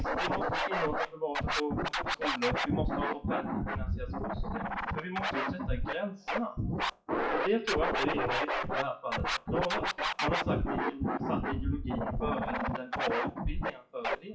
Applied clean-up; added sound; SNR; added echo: classical method WPE with log-MMSE.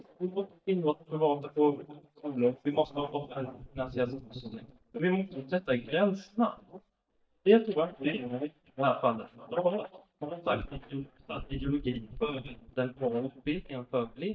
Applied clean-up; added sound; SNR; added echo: neural mask model DeepFilterNet 3.